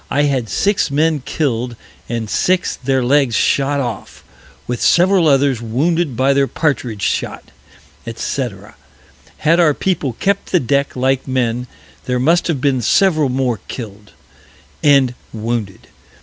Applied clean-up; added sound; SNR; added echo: none; none; none; none.